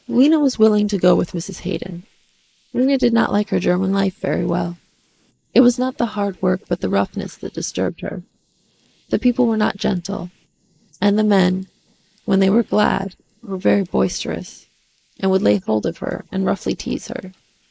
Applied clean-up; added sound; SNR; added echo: neural mask model Resemble Enhance denoiser.